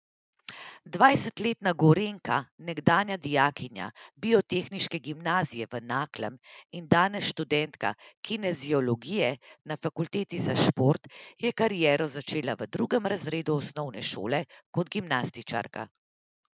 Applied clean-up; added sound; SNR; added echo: none; none; none; none.